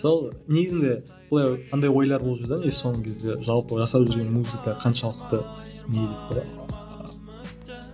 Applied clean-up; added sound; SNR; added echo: none; none; none; none.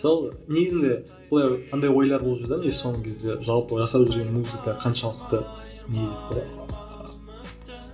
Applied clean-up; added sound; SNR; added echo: none; none; none; reverberation time 0.3 s.